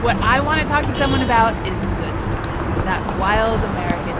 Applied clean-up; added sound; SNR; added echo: none; Traffic noise, roadway noise / Vehicle horn, car horn, honking; 7 dB; none.